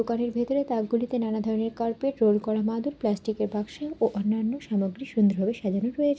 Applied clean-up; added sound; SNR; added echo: none; none; none; none.